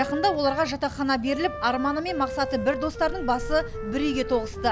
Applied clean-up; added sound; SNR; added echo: none; Motor vehicle (road) + Wind instrument, woodwind instrument; 8 dB; none.